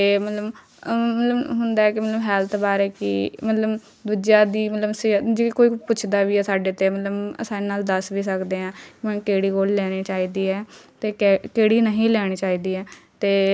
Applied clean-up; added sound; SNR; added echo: none; none; none; none.